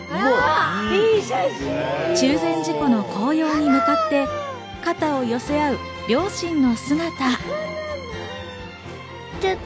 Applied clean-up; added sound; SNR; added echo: none; none; none; none.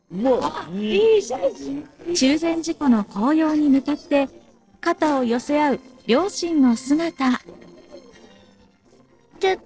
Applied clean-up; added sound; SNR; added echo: neural separator model SepFormer DNS4.